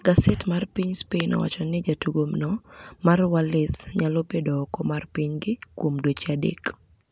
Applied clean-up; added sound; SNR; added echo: none; none; none; none.